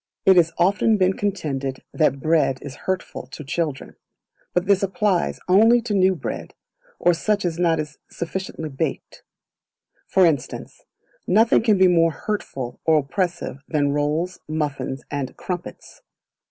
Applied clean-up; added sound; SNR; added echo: none; none; none; none.